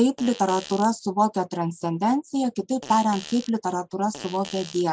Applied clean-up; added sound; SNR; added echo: none; Fart; 16 dB; none.